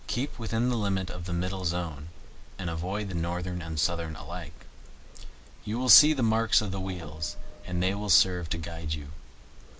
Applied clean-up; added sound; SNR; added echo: none; Printer; 20 dB; none.